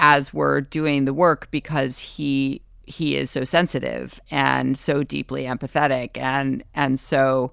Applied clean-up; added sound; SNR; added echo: none; none; none; none.